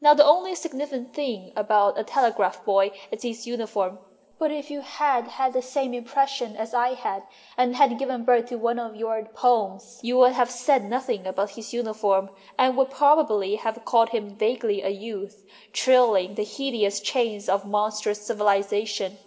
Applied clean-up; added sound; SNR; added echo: none; none; none; reverberation time 1.6 s.